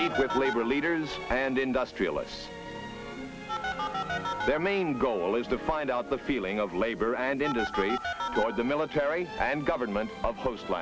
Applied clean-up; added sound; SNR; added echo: none; Telephone; 9 dB; none.